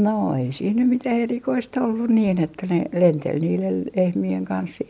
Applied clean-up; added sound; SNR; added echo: none; none; none; none.